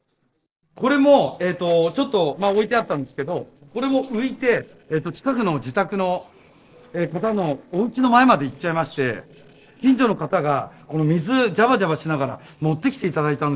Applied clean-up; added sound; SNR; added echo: neural separator model SepFormer DNS4.